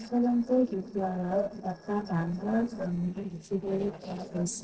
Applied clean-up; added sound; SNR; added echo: neural separator model SepFormer DNS4.